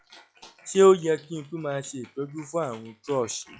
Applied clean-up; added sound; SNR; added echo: classical method log-MMSE.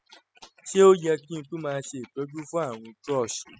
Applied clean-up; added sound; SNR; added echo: classical method spectral subtraction.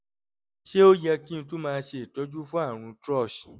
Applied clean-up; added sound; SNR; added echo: none; none; none; none.